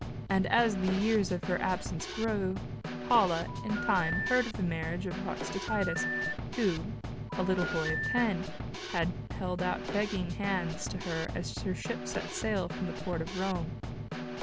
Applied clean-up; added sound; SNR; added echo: none; Telephone + Snare drum / Drum kit; 4 dB; none.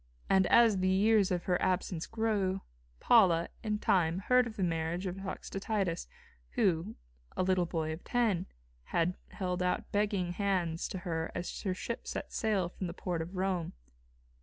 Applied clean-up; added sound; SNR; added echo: none; none; none; none.